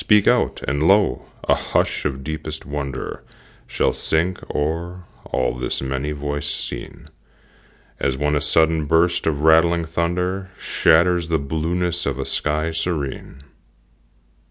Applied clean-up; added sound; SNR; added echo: none; none; none; none.